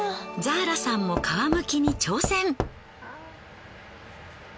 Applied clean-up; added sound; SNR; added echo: none; Knock / Wood; 5 dB; none.